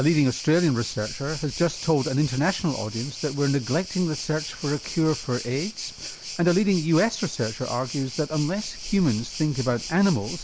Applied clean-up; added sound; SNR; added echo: none; Waves, surf; 12 dB; none.